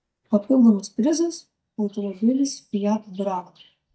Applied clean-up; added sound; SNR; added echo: neural mask model DeepFilterNet 3.